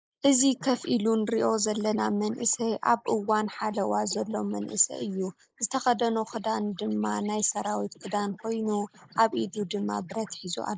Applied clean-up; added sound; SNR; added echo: neural mask model Resemble Enhance denoiser.